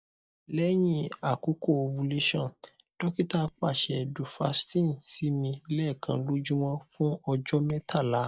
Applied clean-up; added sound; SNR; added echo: neural mask model DeepFilterNet 3.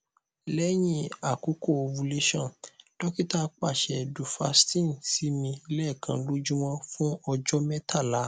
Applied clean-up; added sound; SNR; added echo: none; none; none; none.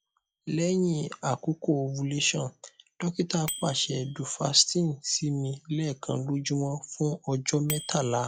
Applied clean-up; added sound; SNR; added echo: classical method log-MMSE.